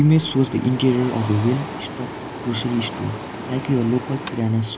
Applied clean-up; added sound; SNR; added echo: none; Mechanical fan; 10 dB; none.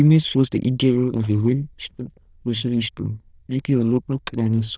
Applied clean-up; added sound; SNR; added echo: neural diffusion model UNIVERSE++.